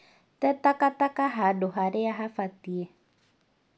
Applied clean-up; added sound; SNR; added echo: none; none; none; none.